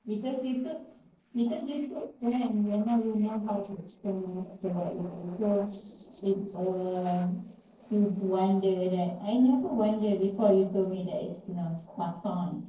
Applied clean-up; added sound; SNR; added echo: neural separator model SepFormer DNS4.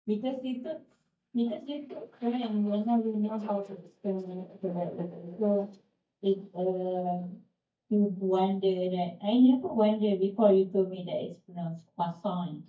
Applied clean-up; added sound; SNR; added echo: neural mask model DeepFilterNet 3.